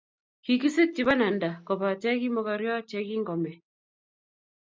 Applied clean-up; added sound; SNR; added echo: none; none; none; none.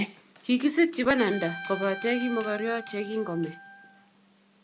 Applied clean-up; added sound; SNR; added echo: none; Dog + Trumpet; 12 dB; none.